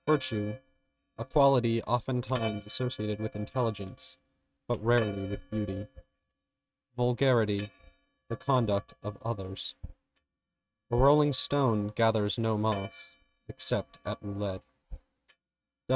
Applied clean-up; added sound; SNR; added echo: neural mask model RNNoise.